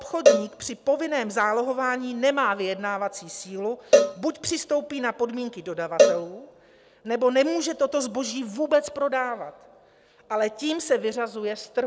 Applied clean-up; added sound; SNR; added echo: none; Cowbell; 0 dB; none.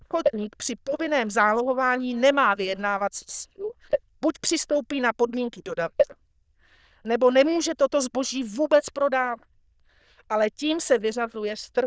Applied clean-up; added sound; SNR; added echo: neural diffusion model UNIVERSE++.